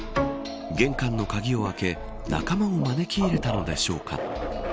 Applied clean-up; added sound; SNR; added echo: none; Bowed string instrument; 9 dB; none.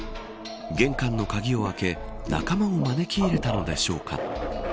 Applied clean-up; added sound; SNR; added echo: none; none; none; none.